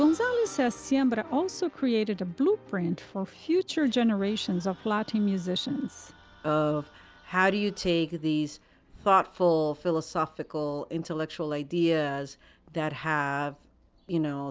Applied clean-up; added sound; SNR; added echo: none; none; none; none.